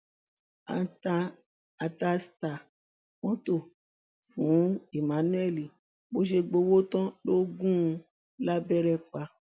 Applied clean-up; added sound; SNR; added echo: none; none; none; none.